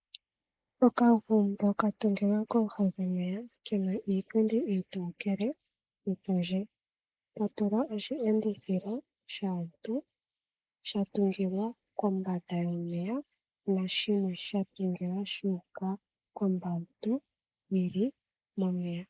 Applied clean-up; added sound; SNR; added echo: neural mask model Resemble Enhance denoiser.